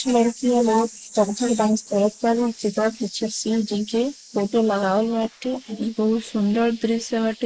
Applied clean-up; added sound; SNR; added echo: neural mask model Resemble Enhance denoiser.